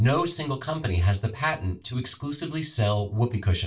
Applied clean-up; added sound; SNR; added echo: none; none; none; reverberation time 0.2 s.